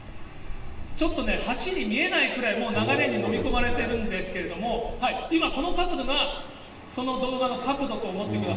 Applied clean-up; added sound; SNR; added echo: none; Meow / Purr; 6 dB; reverberation time 1.2 s.